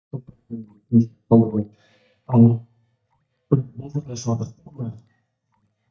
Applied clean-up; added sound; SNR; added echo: neural mask model DeepFilterNet 3.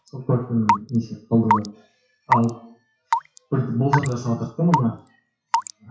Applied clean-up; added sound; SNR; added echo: classical method WPE with log-MMSE.